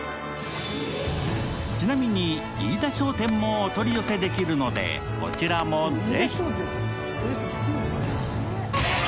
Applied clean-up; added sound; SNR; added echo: none; Computer keyboard; 16 dB; none.